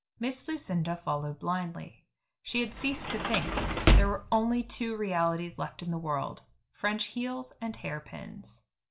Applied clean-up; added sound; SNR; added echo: none; Sliding door / Slam; -5 dB; reverberation time 0.3 s.